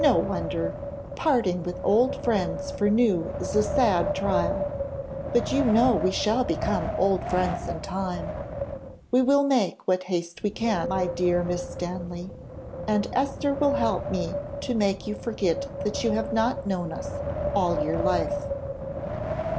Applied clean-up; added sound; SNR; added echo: none; Wind; 5 dB; none.